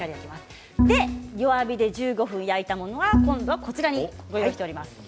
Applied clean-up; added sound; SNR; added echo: none; Bowed string instrument; 0 dB; none.